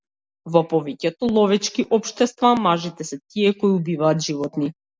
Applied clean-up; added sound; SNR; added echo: none; none; none; none.